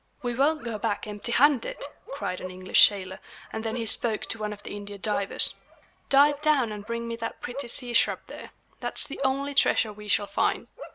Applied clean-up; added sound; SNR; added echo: none; Bark; 15 dB; none.